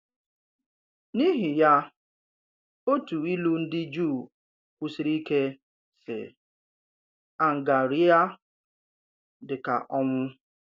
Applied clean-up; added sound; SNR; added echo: none; none; none; none.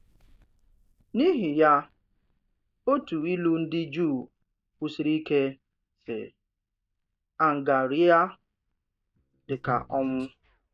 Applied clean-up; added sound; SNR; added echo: neural mask model DeepFilterNet 3.